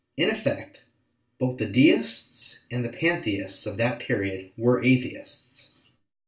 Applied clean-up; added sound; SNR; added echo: none; none; none; reverberation time 0.3 s.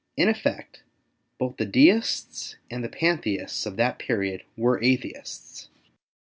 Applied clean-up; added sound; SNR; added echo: none; none; none; none.